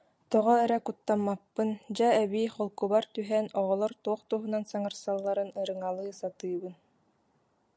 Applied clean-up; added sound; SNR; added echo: none; none; none; none.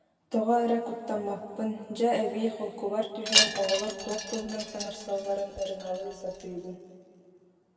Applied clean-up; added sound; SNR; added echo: none; Wind chime; 1 dB; reverberation time 2.4 s.